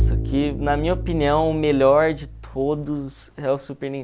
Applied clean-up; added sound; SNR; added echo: none; Bowed string instrument; 6 dB; none.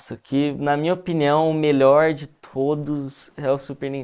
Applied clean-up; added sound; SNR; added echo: neural mask model Resemble Enhance denoiser.